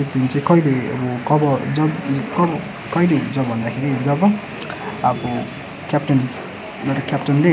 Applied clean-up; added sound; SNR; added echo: none; none; none; none.